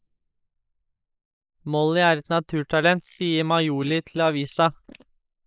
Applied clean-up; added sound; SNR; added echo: neural mask model Resemble Enhance denoiser.